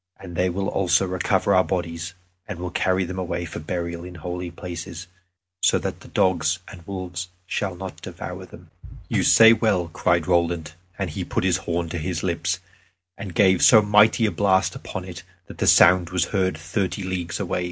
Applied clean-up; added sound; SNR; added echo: none; none; none; none.